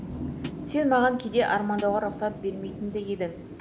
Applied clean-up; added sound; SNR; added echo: none; Thunder / Rain + Hi-hat; 10 dB; none.